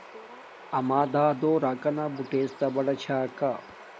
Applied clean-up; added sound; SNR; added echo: none; Bird vocalization, bird call, bird song; 19 dB; none.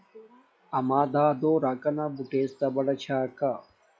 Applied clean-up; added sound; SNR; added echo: classical method log-MMSE.